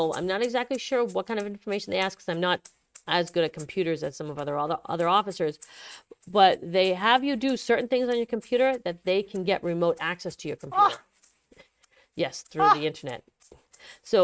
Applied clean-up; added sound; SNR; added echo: neural mask model RNNoise.